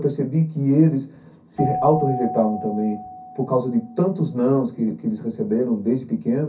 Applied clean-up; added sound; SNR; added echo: none; Keyboard (musical); 12 dB; reverberation time 0.3 s.